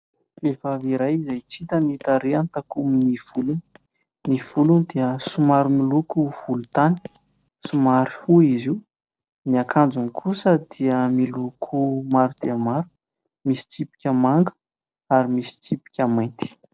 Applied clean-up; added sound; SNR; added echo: neural separator model SepFormer DNS4.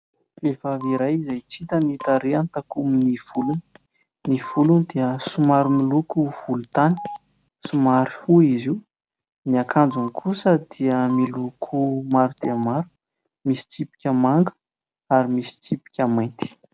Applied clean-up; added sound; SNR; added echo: none; Telephone; 18 dB; none.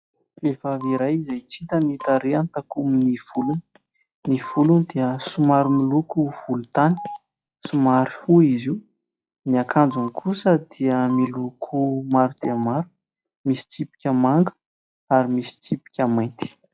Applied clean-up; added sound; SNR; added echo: classical method log-MMSE.